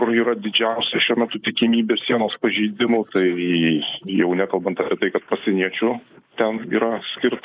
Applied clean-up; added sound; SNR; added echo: neural mask model Resemble Enhance denoiser.